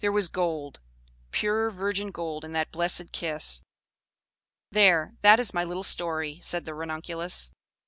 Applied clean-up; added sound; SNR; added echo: none; none; none; none.